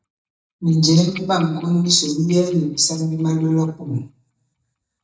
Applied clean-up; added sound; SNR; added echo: neural mask model DeepFilterNet 3.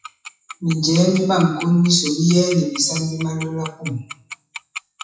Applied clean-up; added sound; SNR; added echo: classical method WPE with log-MMSE.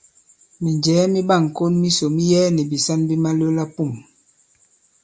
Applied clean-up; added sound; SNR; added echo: none; none; none; none.